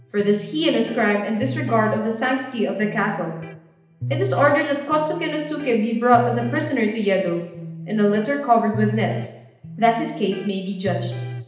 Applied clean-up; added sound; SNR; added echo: none; Electric guitar; 11 dB; reverberation time 0.8 s.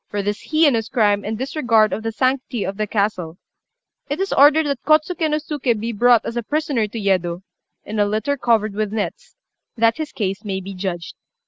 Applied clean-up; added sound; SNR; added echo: none; none; none; none.